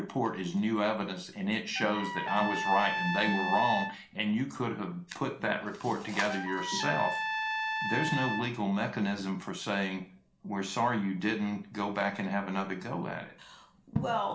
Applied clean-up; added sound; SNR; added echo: none; Trumpet; 4 dB; reverberation time 0.4 s.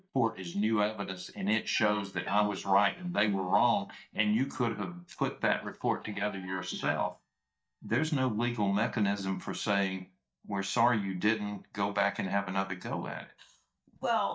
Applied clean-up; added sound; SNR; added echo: neural mask model DeepFilterNet 3.